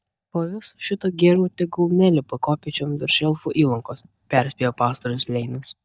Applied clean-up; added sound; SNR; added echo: neural mask model DeepFilterNet 3.